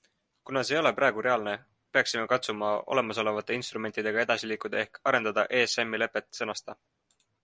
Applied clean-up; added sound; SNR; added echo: none; none; none; none.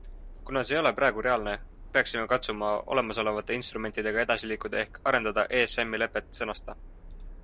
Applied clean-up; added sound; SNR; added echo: none; Subway, metro, underground; 17 dB; none.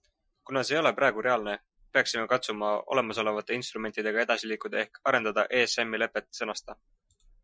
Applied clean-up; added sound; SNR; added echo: classical method Wiener filter.